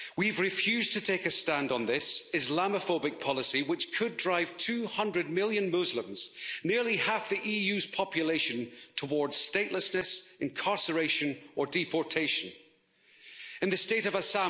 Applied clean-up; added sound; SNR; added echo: none; none; none; none.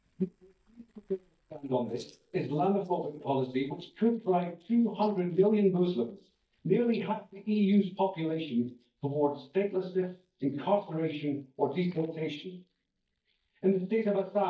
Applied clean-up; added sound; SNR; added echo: neural mask model DeepFilterNet 3.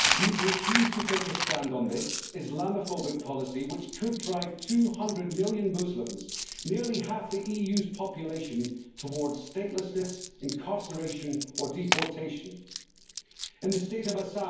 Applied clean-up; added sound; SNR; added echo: none; Coin (dropping); 4 dB; reverberation time 0.9 s.